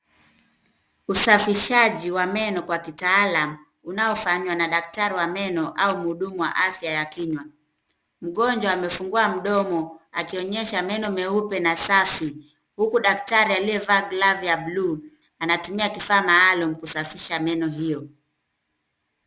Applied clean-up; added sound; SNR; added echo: none; none; none; none.